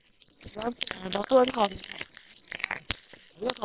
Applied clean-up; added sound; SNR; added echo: neural separator model SepFormer WHAM!.